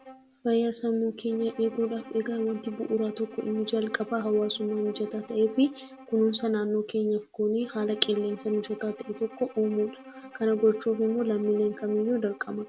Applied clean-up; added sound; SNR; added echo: none; Bowed string instrument; 19 dB; none.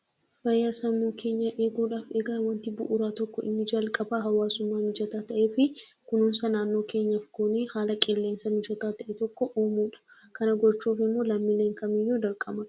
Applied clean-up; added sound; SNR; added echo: none; none; none; none.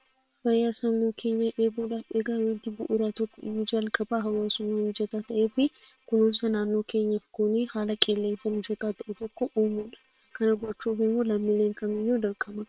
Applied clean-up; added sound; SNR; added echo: neural separator model SepFormer WHAM!.